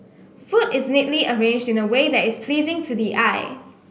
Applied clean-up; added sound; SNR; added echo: none; none; none; none.